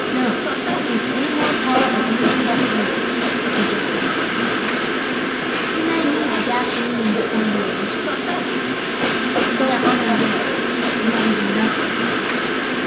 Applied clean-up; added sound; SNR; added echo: none; Train; -5 dB; reverberation time 1.3 s.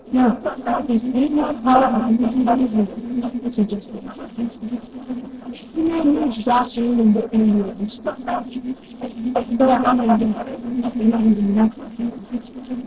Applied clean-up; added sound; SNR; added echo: neural separator model SepFormer DNS4.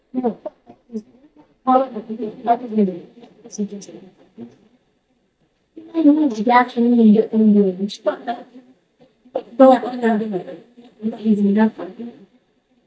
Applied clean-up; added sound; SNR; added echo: neural mask model DeepFilterNet 3.